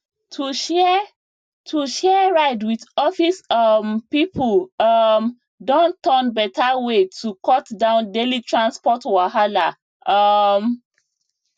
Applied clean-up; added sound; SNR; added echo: none; none; none; none.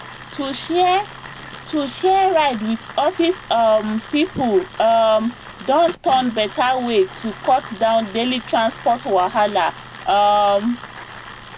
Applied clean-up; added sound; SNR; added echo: none; Tools; 15 dB; none.